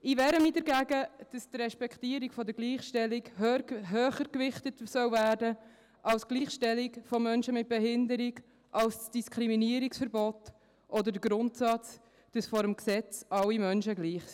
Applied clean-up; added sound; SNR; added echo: none; none; none; none.